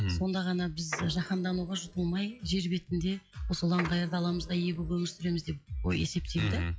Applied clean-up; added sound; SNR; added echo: classical method log-MMSE.